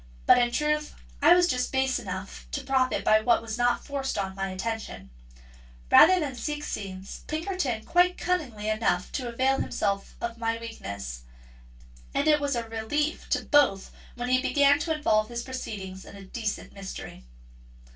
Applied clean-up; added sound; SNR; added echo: none; none; none; reverberation time 0.2 s.